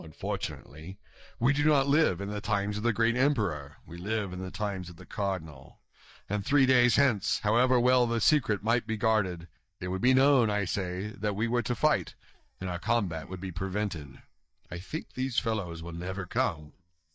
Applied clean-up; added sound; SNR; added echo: neural mask model DeepFilterNet 3.